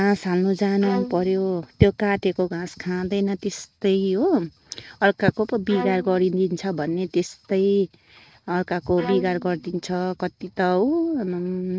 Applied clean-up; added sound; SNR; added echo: neural mask model RNNoise.